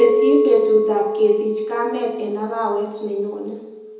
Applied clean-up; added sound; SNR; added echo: none; Chink, clink; 1 dB; reverberation time 0.9 s.